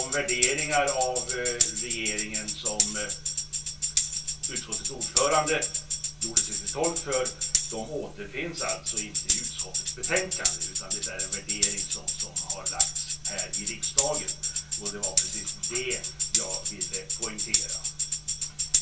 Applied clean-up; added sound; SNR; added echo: none; Tambourine; -5 dB; reverberation time 0.3 s.